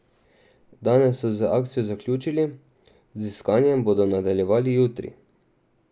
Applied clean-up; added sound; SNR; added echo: none; none; none; none.